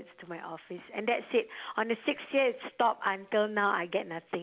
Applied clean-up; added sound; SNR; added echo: none; none; none; none.